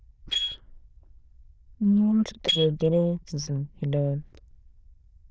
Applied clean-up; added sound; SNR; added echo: neural diffusion model UNIVERSE++.